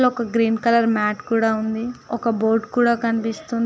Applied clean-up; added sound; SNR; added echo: none; none; none; none.